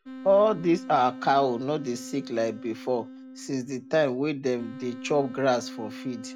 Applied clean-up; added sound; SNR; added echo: none; Wind instrument, woodwind instrument; 14 dB; none.